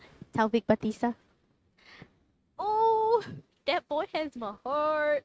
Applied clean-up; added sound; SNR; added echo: neural mask model RNNoise.